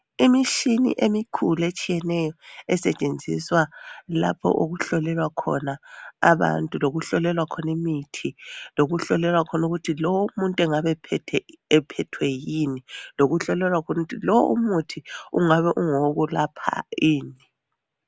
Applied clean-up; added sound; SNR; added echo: none; none; none; none.